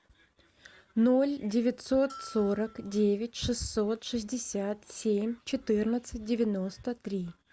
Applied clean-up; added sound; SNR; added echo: none; Bell; 18 dB; none.